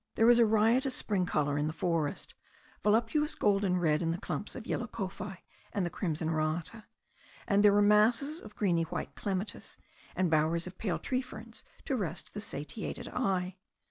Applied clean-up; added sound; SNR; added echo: none; none; none; none.